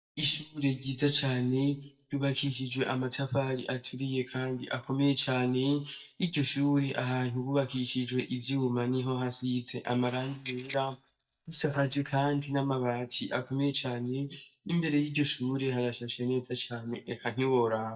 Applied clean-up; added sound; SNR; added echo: neural mask model DeepFilterNet 3.